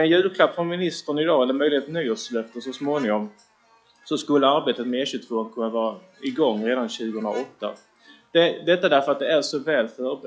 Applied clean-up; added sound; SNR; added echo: classical method log-MMSE.